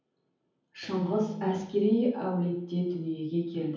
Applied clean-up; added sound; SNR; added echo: none; Guitar; 18 dB; reverberation time 0.7 s.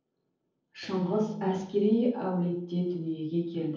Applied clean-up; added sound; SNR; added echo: neural separator model SepFormer DNS4.